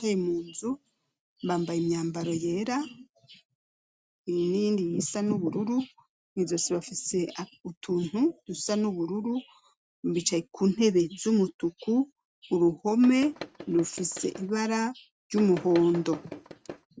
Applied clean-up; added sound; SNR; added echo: neural mask model RNNoise.